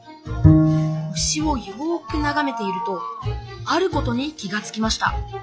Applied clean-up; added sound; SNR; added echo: classical method log-MMSE.